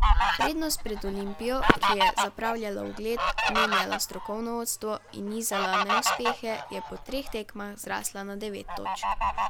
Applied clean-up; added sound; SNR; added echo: none; Fowl; -5 dB; none.